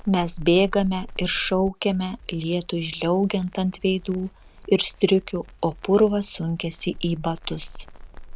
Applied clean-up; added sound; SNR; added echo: none; Crackle; 16 dB; none.